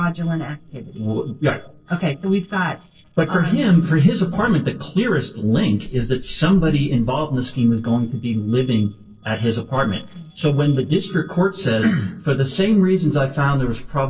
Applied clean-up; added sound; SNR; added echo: neural separator model SepFormer DNS4.